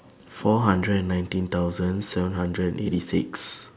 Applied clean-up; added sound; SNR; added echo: none; none; none; none.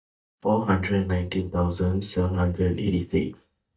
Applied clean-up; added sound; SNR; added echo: neural mask model DeepFilterNet 3.